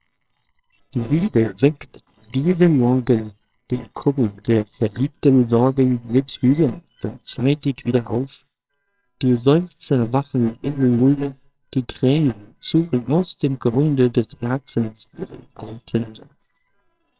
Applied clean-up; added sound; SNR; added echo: neural separator model SepFormer WHAMR!.